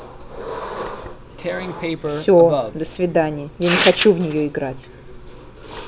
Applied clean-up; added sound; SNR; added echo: none; Tearing; 7 dB; none.